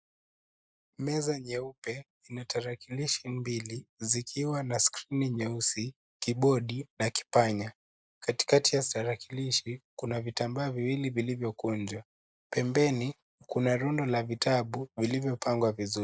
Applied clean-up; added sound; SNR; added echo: neural mask model Resemble Enhance denoiser.